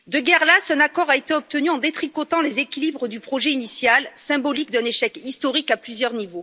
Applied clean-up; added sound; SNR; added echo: none; none; none; none.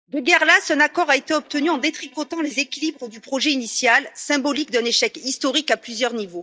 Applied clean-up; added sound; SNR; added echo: neural mask model DeepFilterNet 3.